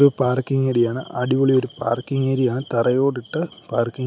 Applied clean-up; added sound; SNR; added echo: none; none; none; none.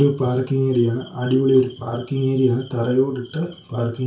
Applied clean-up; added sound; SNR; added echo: none; none; none; reverberation time 0.3 s.